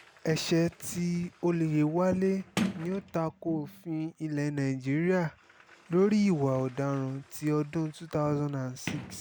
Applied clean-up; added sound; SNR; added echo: none; Sliding door; 14 dB; none.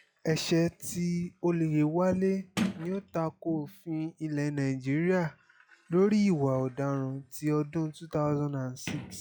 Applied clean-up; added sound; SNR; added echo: classical method log-MMSE.